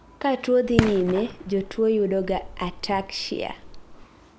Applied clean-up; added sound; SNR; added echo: none; Fireworks; 7 dB; none.